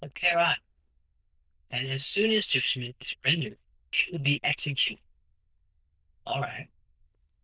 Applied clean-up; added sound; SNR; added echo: neural diffusion model UNIVERSE++.